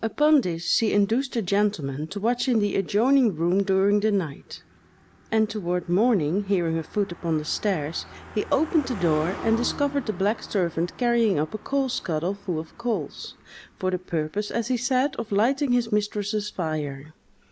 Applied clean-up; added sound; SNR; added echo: none; Car passing by; 20 dB; none.